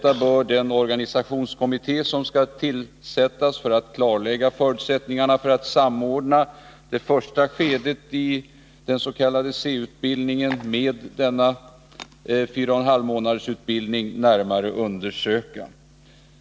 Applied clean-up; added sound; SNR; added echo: none; none; none; none.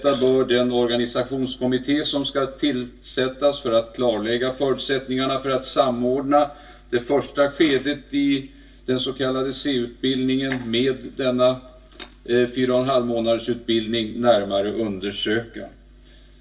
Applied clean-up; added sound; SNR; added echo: none; none; none; reverberation time 0.2 s.